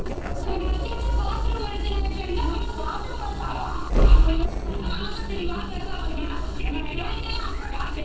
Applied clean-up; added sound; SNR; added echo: neural separator model SepFormer DNS4.